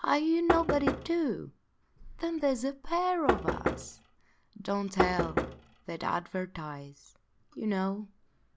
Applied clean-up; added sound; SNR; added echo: none; Knock; 1 dB; none.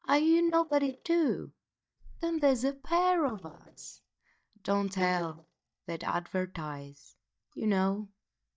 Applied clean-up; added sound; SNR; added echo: neural mask model DeepFilterNet 3.